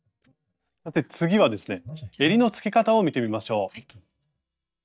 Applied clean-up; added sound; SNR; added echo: neural mask model DeepFilterNet 3.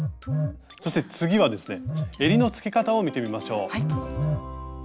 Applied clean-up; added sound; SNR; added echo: none; Telephone; 5 dB; none.